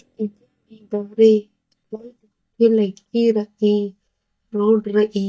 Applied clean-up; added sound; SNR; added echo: neural mask model DeepFilterNet 3.